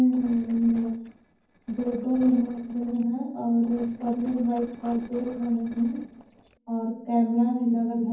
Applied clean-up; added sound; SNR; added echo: neural separator model SepFormer DNS4.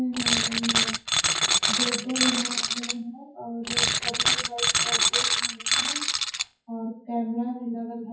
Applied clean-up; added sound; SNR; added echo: classical method WPE with log-MMSE.